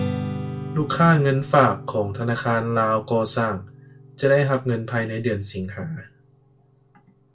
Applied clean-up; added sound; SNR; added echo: none; Strum; 12 dB; reverberation time 0.2 s.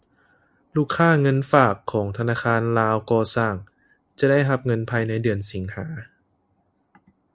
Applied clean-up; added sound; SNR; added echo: none; none; none; none.